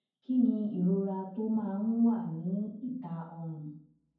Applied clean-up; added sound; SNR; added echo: none; none; none; reverberation time 0.9 s.